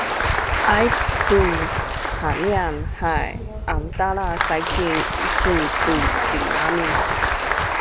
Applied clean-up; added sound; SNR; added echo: none; Applause; 0 dB; none.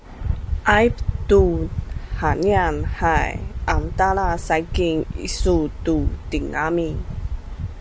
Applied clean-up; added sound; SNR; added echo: none; none; none; none.